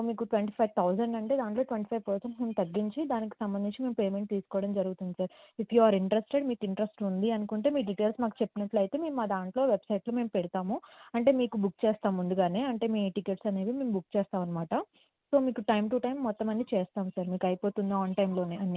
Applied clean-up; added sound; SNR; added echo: none; none; none; none.